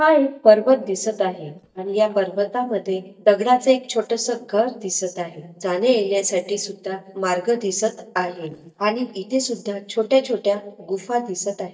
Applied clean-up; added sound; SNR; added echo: neural mask model DeepFilterNet 3.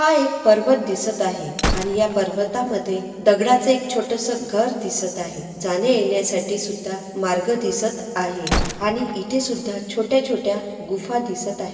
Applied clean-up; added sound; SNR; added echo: none; Gunshot, gunfire; 9 dB; reverberation time 2.6 s.